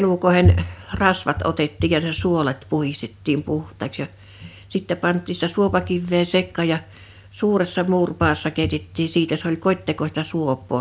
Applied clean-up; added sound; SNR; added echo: none; none; none; none.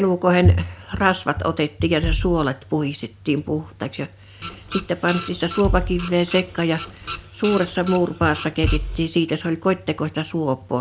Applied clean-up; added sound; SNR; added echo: none; Bass drum + Printer; 9 dB; none.